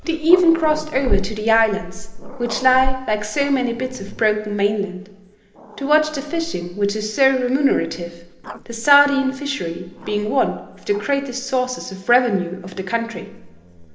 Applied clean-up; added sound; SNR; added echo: none; Growling; 9 dB; reverberation time 0.8 s.